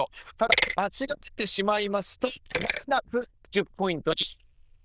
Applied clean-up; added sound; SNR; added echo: neural diffusion model UNIVERSE++.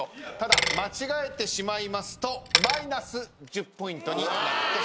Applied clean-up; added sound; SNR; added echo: none; Bicycle; 0 dB; none.